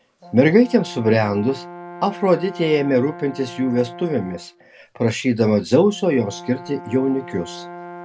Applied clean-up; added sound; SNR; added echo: none; Brass instrument; 17 dB; none.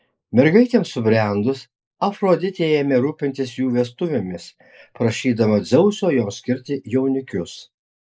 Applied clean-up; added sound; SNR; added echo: neural mask model Resemble Enhance denoiser.